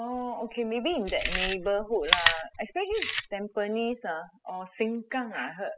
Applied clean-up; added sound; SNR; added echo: classical method spectral subtraction.